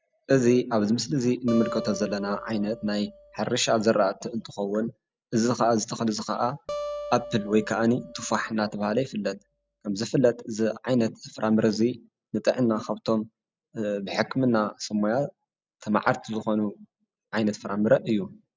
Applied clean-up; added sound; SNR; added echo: none; Acoustic guitar; 13 dB; none.